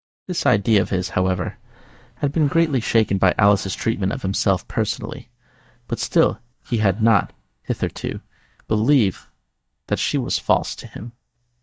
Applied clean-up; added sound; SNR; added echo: neural mask model DeepFilterNet 3.